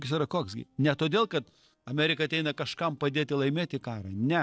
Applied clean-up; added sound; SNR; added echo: neural separator model SepFormer DNS4.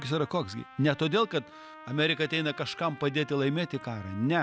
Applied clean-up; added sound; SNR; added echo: none; Trumpet; 19 dB; none.